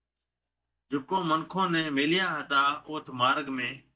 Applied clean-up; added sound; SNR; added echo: neural mask model DeepFilterNet 3.